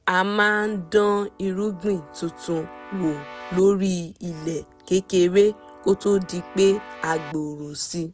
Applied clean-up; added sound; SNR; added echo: none; Keyboard (musical); 19 dB; none.